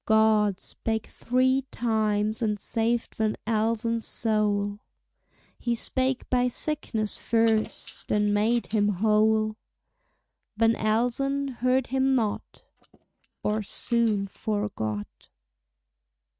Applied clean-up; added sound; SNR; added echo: neural mask model RNNoise.